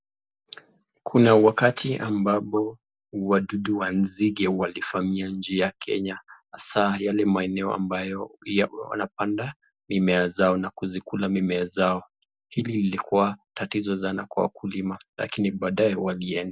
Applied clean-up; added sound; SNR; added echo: none; none; none; none.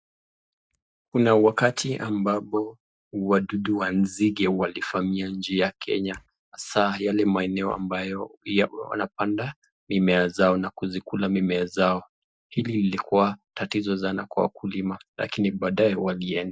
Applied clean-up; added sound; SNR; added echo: neural mask model DeepFilterNet 3.